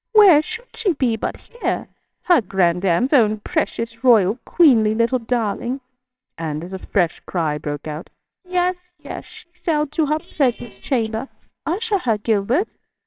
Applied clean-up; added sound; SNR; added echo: neural separator model SepFormer WHAMR!.